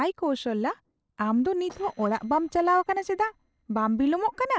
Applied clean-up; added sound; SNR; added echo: neural separator model SepFormer DNS4.